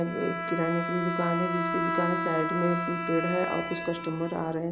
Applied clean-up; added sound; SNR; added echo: none; Bowed string instrument; 3 dB; none.